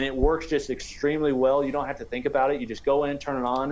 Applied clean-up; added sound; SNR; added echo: none; Chewing, mastication; 12 dB; none.